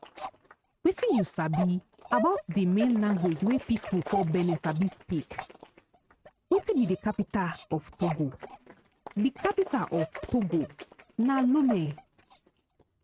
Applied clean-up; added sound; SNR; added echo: neural mask model RNNoise.